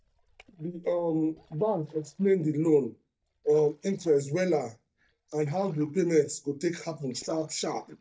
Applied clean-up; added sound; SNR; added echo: neural mask model DeepFilterNet 3.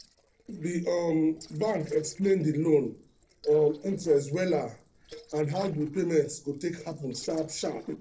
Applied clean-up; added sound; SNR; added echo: neural separator model SepFormer DNS4.